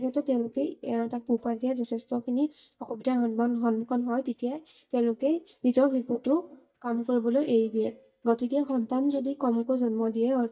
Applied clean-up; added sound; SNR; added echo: neural mask model DeepFilterNet 3.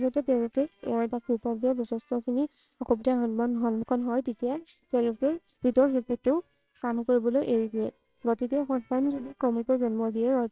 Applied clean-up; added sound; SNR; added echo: neural separator model SepFormer WHAMR!.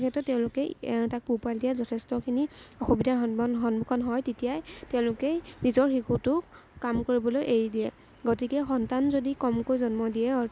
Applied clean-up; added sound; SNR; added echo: none; none; none; none.